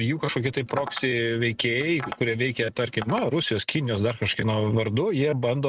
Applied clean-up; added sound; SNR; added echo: neural mask model RNNoise.